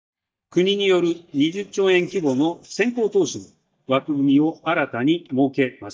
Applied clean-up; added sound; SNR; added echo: neural mask model DeepFilterNet 3.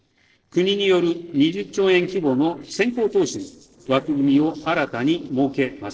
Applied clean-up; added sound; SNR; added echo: neural separator model SepFormer DNS4.